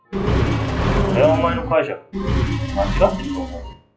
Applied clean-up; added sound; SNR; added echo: classical method WPE with log-MMSE.